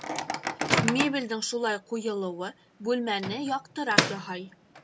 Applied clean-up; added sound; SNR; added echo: none; Microwave oven; 1 dB; none.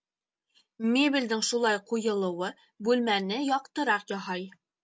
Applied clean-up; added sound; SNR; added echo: none; none; none; none.